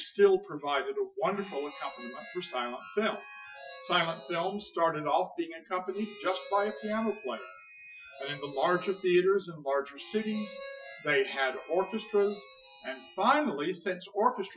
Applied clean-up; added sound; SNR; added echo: classical method Wiener filter.